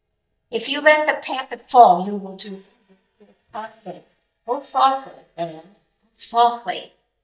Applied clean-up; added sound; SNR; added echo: neural mask model DeepFilterNet 3.